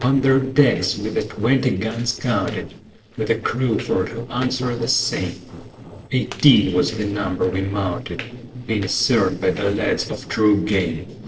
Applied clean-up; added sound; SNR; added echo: neural separator model SepFormer DNS4.